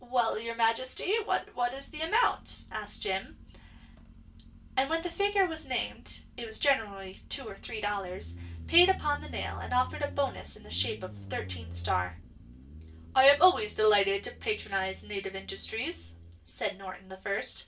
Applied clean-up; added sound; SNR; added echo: none; Motorcycle; 15 dB; reverberation time 0.2 s.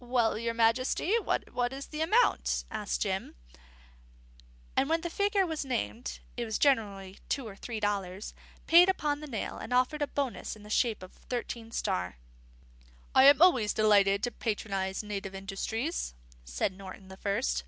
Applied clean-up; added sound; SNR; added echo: none; none; none; none.